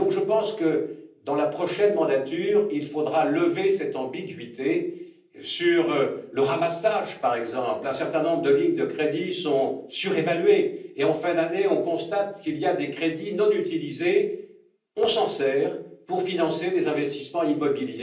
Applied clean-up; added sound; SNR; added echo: none; none; none; reverberation time 0.6 s.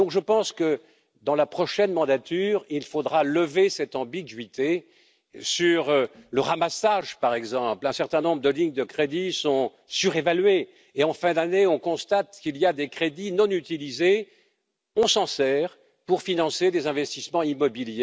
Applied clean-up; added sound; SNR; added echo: none; none; none; none.